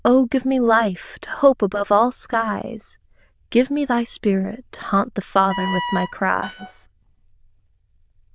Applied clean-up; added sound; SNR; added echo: neural diffusion model UNIVERSE++.